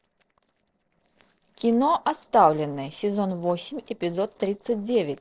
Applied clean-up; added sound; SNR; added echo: neural separator model SepFormer DNS4.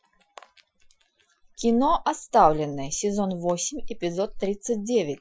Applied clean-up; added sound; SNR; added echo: classical method Wiener filter.